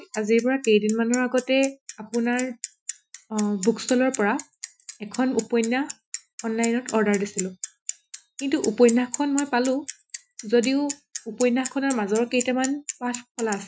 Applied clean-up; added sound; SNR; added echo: classical method Wiener filter.